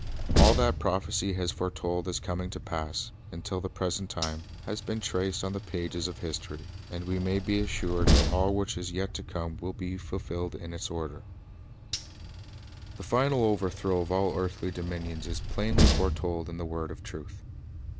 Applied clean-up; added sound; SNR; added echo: none; Train; 0 dB; none.